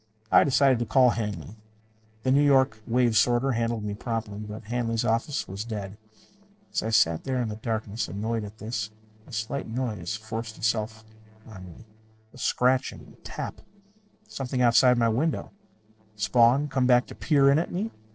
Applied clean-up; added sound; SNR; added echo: neural separator model SepFormer DNS4.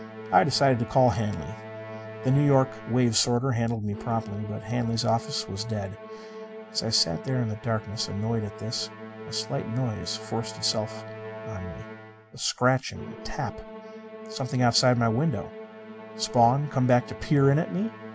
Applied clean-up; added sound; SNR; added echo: none; Musical instrument; 13 dB; none.